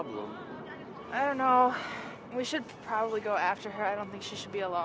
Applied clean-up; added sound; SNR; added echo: none; none; none; none.